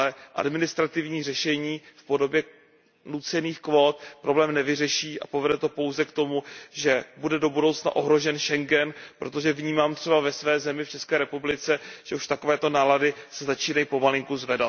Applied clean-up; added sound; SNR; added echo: none; none; none; none.